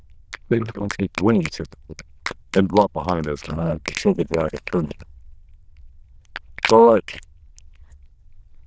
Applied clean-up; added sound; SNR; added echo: neural diffusion model UNIVERSE++.